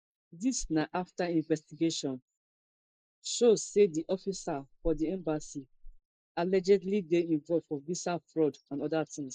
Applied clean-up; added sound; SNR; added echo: neural mask model Resemble Enhance denoiser.